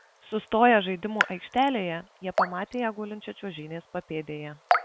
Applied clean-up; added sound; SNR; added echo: none; Raindrop / Drip; 5 dB; none.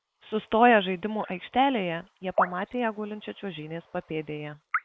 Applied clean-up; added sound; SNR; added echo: neural mask model Resemble Enhance denoiser.